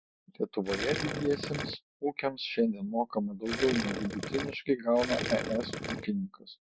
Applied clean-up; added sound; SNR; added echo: none; Gurgling; 4 dB; none.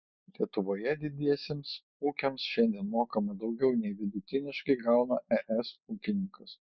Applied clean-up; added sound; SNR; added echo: none; none; none; none.